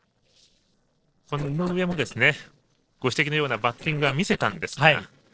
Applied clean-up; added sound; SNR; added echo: neural separator model SepFormer DNS4.